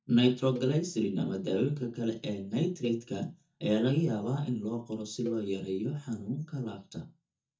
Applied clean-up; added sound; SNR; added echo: neural mask model DeepFilterNet 3.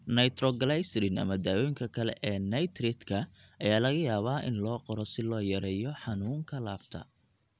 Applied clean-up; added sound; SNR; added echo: none; none; none; none.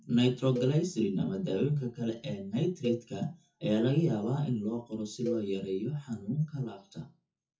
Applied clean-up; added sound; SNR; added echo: classical method WPE with log-MMSE.